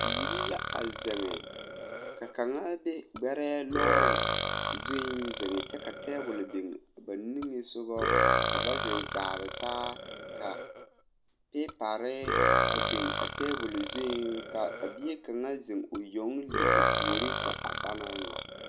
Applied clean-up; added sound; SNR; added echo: none; Burping, eructation; -4 dB; none.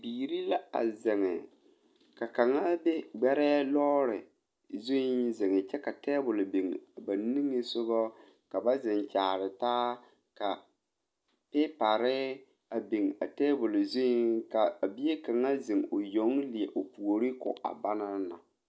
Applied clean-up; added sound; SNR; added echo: none; none; none; none.